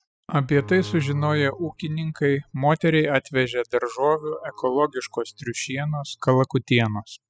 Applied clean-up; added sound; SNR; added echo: classical method spectral subtraction.